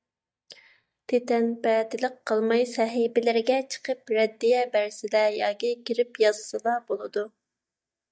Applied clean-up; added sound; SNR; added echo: neural mask model DeepFilterNet 3.